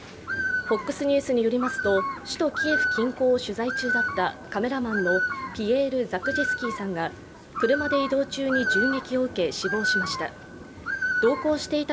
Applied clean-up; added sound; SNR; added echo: none; Bird; 4 dB; none.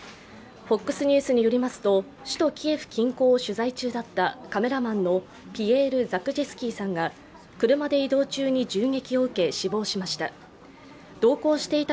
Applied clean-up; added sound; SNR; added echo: none; none; none; none.